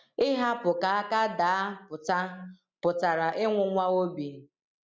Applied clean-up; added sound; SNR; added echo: none; none; none; none.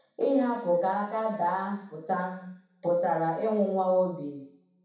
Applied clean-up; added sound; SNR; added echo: none; none; none; reverberation time 0.7 s.